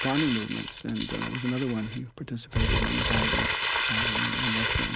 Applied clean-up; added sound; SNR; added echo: none; Crumpling, crinkling; -2 dB; none.